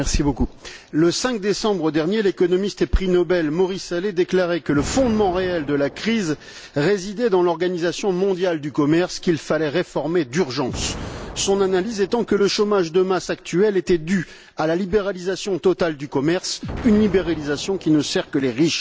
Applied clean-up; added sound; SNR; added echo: none; Explosion; 18 dB; none.